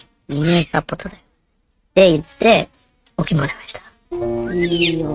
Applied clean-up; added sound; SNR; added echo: neural mask model RNNoise.